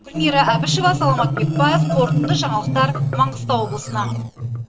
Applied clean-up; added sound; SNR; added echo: neural separator model SepFormer DNS4.